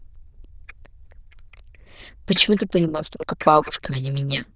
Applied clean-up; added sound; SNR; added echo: neural diffusion model UNIVERSE++.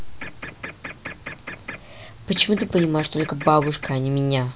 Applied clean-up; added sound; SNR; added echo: none; Printer; 14 dB; none.